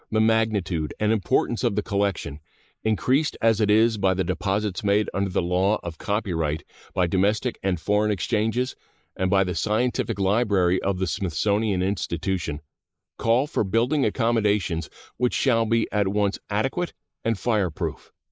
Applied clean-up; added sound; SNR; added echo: neural mask model Resemble Enhance denoiser.